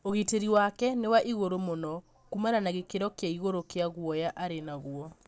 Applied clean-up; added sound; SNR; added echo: none; none; none; none.